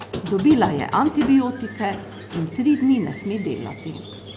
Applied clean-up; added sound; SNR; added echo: none; Squeak; 12 dB; none.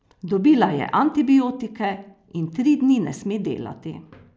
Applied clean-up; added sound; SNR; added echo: none; none; none; none.